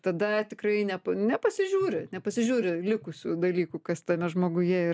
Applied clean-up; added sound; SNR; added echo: none; none; none; none.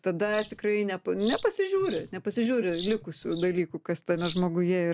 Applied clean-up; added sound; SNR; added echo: none; Bird vocalization, bird call, bird song; 11 dB; none.